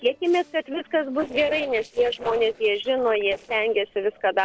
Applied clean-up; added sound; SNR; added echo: neural separator model SepFormer DNS4.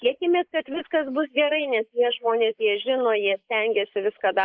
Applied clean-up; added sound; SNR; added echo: neural mask model Resemble Enhance denoiser.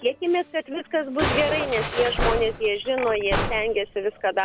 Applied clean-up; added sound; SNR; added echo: none; Musical instrument; 5 dB; none.